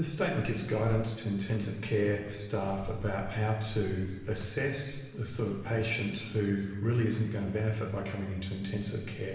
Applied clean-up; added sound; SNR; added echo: none; Bathtub (filling or washing); 16 dB; reverberation time 1.3 s.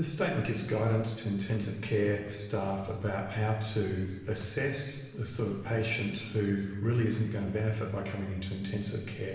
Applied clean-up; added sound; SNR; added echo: neural separator model SepFormer DNS4.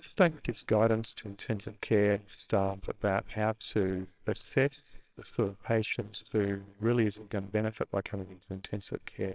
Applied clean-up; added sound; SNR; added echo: neural separator model SepFormer WHAMR!.